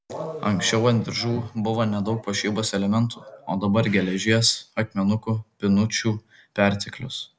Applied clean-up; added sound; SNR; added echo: none; none; none; none.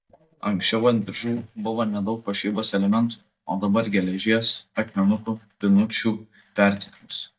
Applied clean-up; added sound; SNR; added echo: neural mask model DeepFilterNet 3.